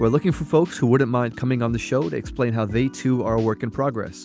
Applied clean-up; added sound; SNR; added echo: none; none; none; none.